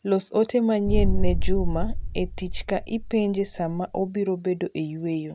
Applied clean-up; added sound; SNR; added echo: none; Boom; -2 dB; none.